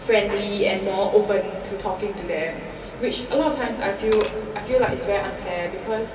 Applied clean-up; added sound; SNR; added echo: none; Glass / Liquid; 20 dB; reverberation time 2.4 s.